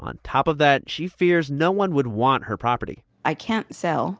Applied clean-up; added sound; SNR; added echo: none; none; none; none.